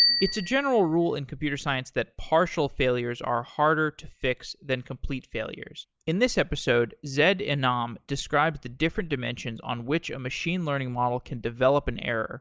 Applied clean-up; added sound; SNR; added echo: none; Bicycle bell; 11 dB; none.